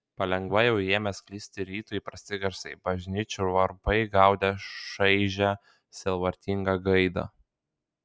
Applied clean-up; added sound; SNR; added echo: none; none; none; none.